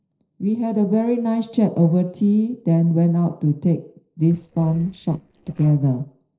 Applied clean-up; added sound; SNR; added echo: neural separator model SepFormer DNS4.